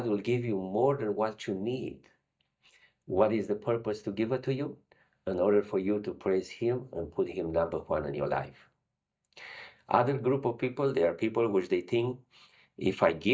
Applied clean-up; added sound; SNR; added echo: neural mask model DeepFilterNet 3.